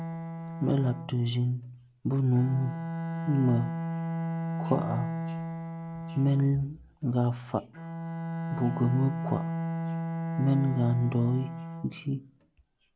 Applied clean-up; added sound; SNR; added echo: none; Bowed string instrument; 5 dB; none.